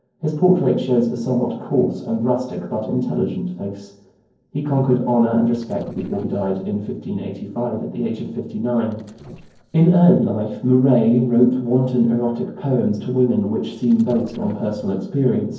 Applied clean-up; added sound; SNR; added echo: neural separator model SepFormer DNS4.